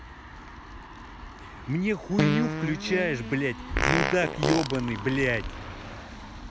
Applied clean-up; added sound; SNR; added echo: none; Fart; 1 dB; none.